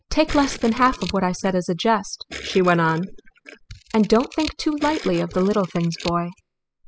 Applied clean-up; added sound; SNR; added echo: classical method spectral subtraction.